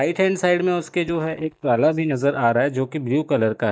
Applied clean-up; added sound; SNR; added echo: neural mask model DeepFilterNet 3.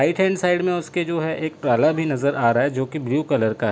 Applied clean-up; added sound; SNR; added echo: none; none; none; none.